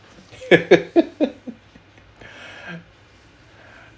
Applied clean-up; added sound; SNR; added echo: none; none; none; none.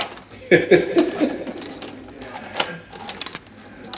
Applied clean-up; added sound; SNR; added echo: none; Keys jangling; 9 dB; reverberation time 2.4 s.